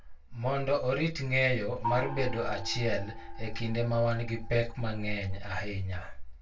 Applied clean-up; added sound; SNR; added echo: none; Gong; 8 dB; reverberation time 0.2 s.